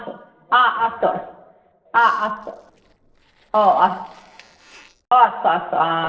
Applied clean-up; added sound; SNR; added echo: neural separator model SepFormer DNS4.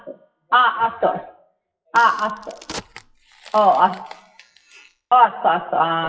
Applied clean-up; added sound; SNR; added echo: classical method WPE with log-MMSE.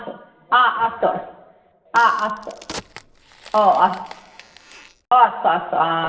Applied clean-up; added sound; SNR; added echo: none; Crack; 19 dB; reverberation time 0.9 s.